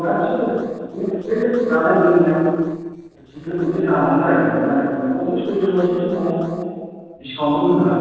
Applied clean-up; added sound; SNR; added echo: neural separator model SepFormer DNS4.